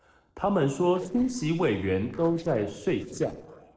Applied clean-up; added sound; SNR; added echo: neural separator model SepFormer DNS4.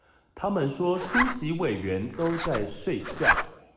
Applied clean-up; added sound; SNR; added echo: none; Zipper (clothing); 1 dB; reverberation time 0.9 s.